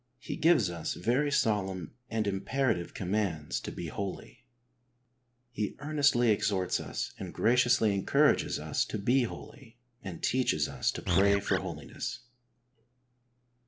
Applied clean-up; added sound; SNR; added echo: none; Animal; 2 dB; none.